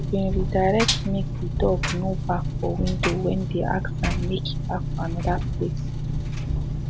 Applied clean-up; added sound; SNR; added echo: none; Engine; -2 dB; none.